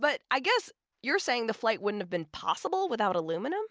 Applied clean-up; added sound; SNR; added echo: none; none; none; none.